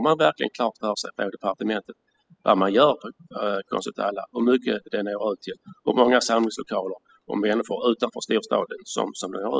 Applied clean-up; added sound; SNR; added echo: classical method spectral subtraction.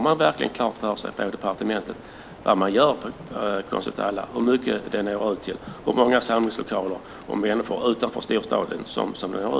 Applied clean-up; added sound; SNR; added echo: none; Rain; 19 dB; none.